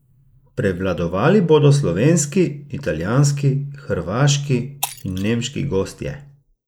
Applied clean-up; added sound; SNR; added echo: neural mask model Resemble Enhance denoiser.